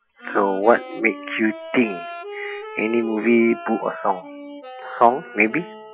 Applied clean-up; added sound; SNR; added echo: classical method Wiener filter.